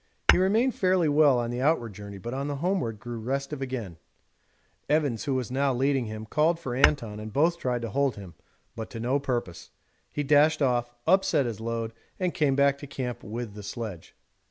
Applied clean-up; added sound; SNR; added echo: none; Tap / Hammer / Glass; 7 dB; none.